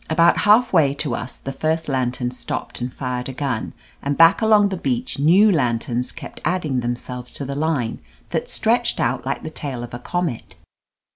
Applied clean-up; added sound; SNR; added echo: none; none; none; none.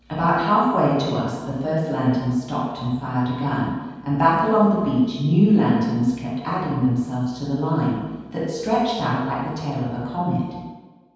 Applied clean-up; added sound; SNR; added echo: none; none; none; reverberation time 1.2 s.